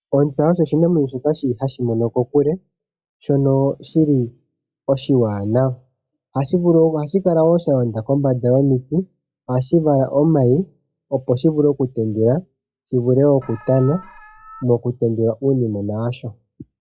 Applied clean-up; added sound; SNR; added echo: classical method log-MMSE.